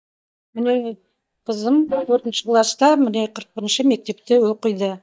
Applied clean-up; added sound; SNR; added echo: neural mask model DeepFilterNet 3.